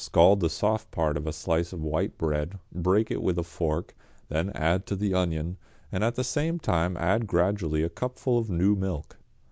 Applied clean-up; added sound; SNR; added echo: none; none; none; none.